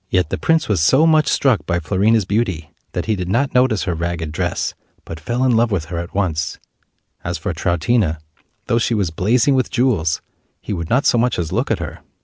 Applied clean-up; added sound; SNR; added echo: none; none; none; none.